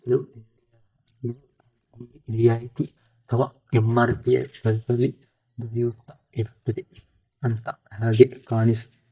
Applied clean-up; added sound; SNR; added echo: neural mask model DeepFilterNet 3.